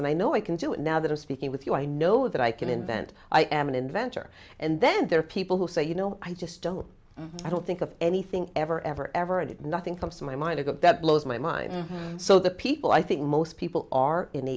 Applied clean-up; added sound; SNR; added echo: none; none; none; none.